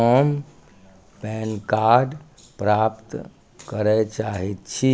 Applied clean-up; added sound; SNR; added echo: none; none; none; none.